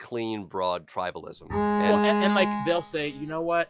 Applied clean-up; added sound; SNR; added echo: classical method log-MMSE.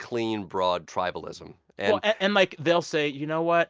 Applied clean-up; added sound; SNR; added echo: none; none; none; none.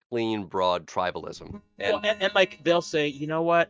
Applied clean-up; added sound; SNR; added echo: neural mask model DeepFilterNet 3.